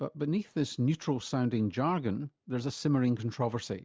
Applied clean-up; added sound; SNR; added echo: none; none; none; none.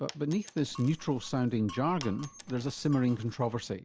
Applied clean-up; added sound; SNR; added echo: none; Glass + Coin (dropping); 18 dB; none.